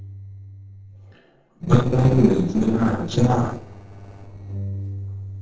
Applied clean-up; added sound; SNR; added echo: neural separator model SepFormer DNS4.